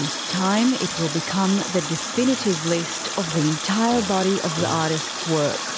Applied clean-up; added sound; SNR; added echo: none; Water tap, faucet; 6 dB; none.